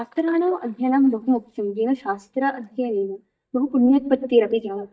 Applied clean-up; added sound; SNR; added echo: neural mask model DeepFilterNet 3.